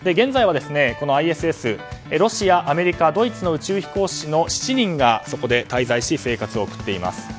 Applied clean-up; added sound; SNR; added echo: none; none; none; none.